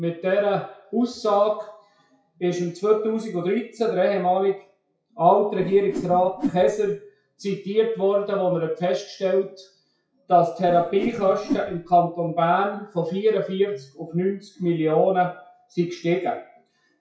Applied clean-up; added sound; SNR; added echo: classical method WPE with log-MMSE.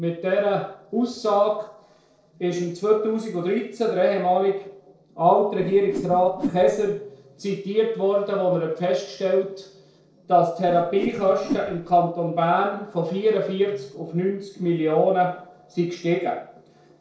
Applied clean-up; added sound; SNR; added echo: neural separator model SepFormer DNS4.